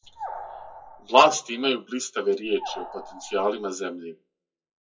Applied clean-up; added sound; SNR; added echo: classical method WPE with log-MMSE.